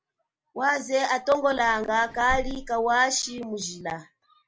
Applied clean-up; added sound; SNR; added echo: none; Vehicle; 14 dB; none.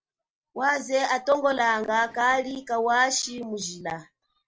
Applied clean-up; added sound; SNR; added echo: neural separator model SepFormer DNS4.